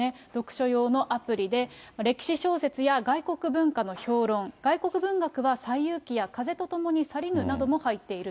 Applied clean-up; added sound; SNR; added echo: none; none; none; none.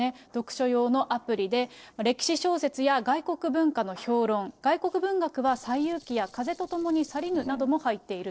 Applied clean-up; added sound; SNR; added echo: neural separator model SepFormer DNS4.